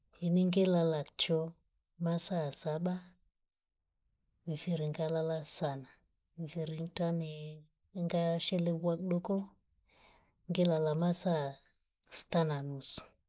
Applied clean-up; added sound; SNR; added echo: neural mask model Resemble Enhance denoiser.